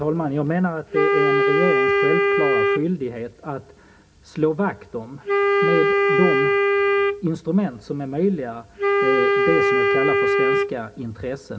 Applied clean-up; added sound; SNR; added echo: none; Wind instrument, woodwind instrument; -5 dB; reverberation time 0.3 s.